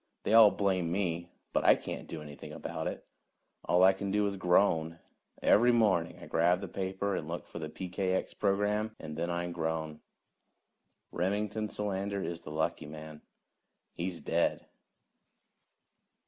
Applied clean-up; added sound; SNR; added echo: none; none; none; none.